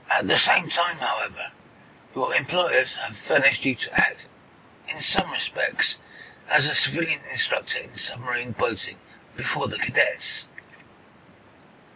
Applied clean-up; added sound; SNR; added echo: none; none; none; none.